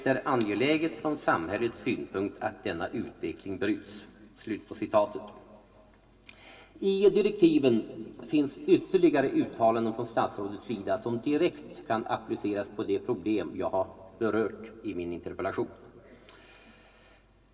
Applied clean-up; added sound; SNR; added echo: none; none; none; reverberation time 2.4 s.